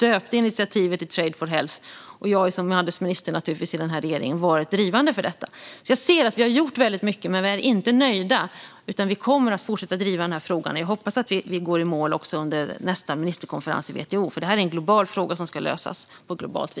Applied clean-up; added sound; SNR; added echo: none; none; none; none.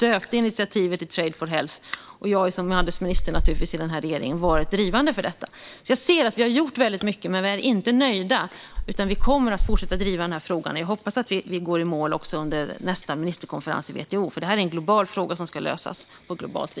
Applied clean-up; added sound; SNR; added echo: none; Chewing, mastication; 5 dB; none.